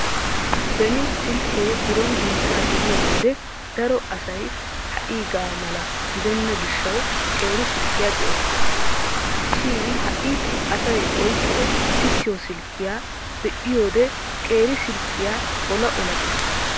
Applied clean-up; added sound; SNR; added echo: none; Rain / Thunderstorm; -3 dB; none.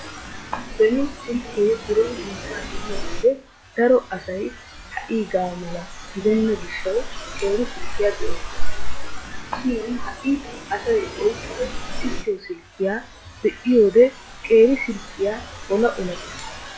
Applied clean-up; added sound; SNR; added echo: classical method log-MMSE.